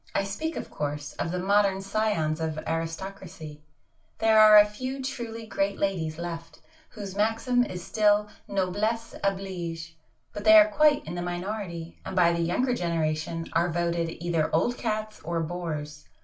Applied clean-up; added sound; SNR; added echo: none; none; none; reverberation time 0.2 s.